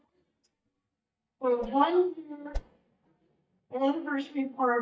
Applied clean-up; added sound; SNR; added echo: neural mask model DeepFilterNet 3.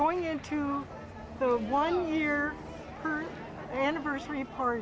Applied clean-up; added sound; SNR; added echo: none; none; none; none.